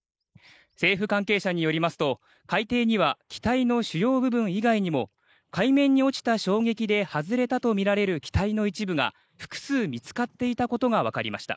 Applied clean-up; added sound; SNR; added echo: neural mask model Resemble Enhance denoiser.